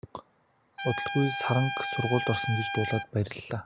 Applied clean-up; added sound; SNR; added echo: none; Trumpet; 4 dB; none.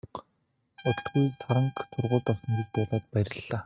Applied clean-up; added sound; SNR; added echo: neural mask model RNNoise.